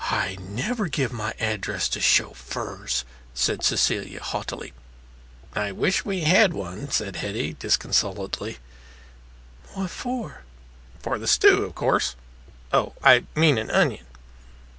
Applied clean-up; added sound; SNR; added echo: none; none; none; none.